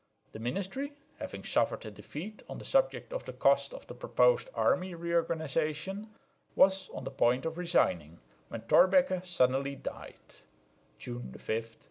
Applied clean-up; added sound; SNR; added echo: none; none; none; none.